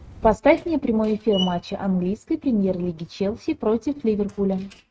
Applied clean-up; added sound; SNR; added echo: neural mask model RNNoise.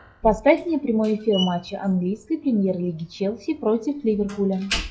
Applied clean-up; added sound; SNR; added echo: classical method log-MMSE.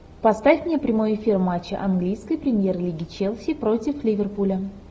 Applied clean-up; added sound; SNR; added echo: none; none; none; none.